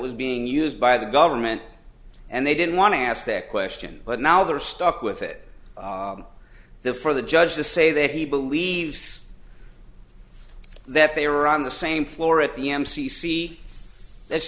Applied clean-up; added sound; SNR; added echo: none; none; none; none.